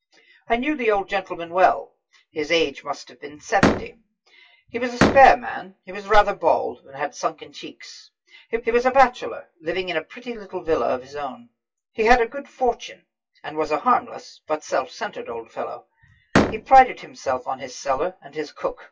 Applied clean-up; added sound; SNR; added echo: classical method WPE with log-MMSE.